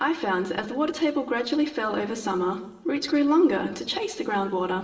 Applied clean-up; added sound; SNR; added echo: none; none; none; reverberation time 1.2 s.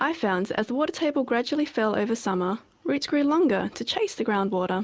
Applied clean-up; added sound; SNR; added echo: none; none; none; none.